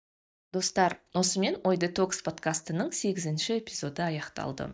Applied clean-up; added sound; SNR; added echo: neural mask model DeepFilterNet 3.